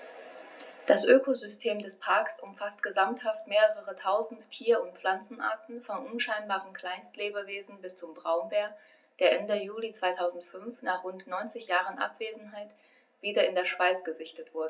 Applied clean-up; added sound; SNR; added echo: none; none; none; reverberation time 0.4 s.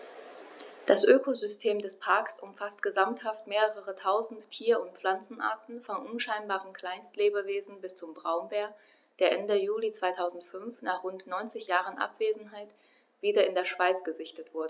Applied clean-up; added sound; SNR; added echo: none; none; none; none.